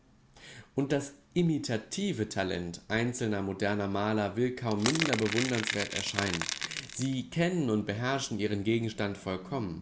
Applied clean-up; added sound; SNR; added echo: none; Crackle / Crushing; 4 dB; none.